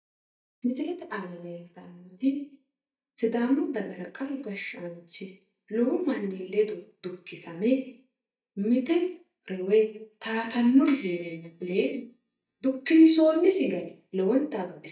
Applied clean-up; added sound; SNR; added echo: neural mask model DeepFilterNet 3.